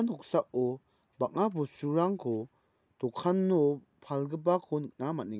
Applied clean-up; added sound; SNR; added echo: none; none; none; none.